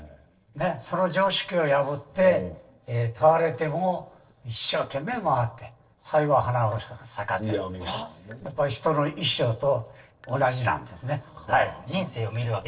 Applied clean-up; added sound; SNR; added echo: neural separator model SepFormer DNS4.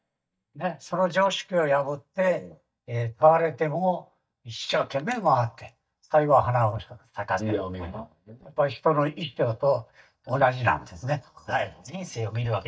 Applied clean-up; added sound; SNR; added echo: neural mask model DeepFilterNet 3.